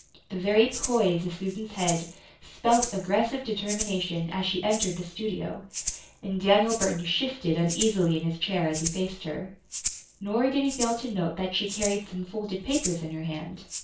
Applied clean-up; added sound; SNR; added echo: none; Rattle (instrument); 10 dB; reverberation time 0.3 s.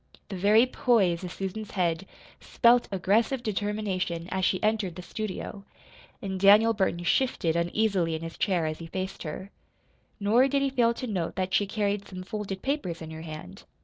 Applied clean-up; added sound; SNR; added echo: none; none; none; none.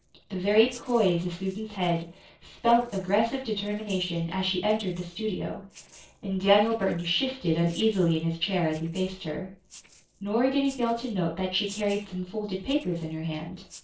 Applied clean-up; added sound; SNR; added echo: neural separator model SepFormer DNS4.